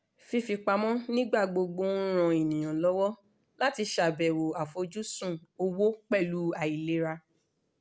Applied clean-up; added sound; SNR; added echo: none; none; none; none.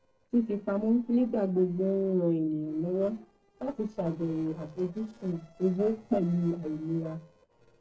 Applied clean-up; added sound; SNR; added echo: neural separator model SepFormer DNS4.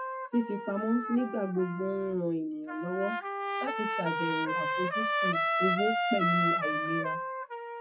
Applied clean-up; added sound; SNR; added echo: classical method WPE with log-MMSE.